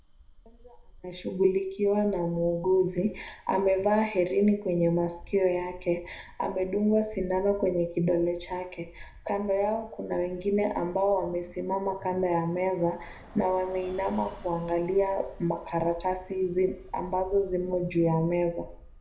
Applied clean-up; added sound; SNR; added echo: none; Bus; 20 dB; reverberation time 0.4 s.